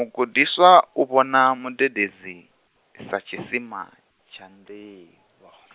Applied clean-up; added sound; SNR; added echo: none; none; none; none.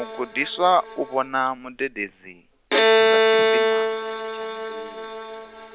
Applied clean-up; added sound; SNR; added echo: none; Bowed string instrument; -5 dB; none.